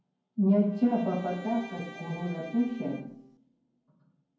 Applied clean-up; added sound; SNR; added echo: none; Bowed string instrument; 17 dB; reverberation time 0.9 s.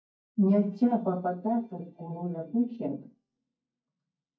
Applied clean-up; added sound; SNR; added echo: neural mask model DeepFilterNet 3.